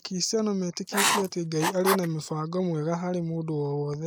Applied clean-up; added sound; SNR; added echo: neural mask model Resemble Enhance denoiser.